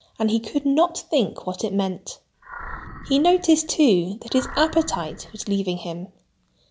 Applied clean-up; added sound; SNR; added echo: none; Animal; 15 dB; none.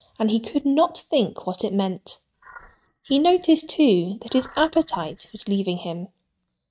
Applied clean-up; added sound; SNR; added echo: neural mask model RNNoise.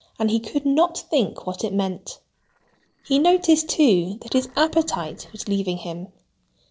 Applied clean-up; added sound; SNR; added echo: neural separator model SepFormer DNS4.